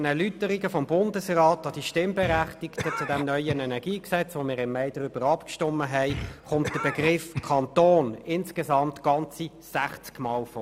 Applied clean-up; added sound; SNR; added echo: none; Cough; 11 dB; none.